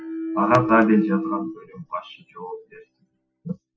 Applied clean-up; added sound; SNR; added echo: classical method Wiener filter.